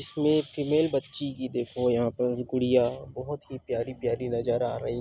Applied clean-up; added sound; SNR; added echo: none; none; none; none.